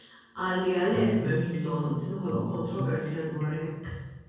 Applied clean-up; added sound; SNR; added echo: none; Electric guitar; 4 dB; reverberation time 1.3 s.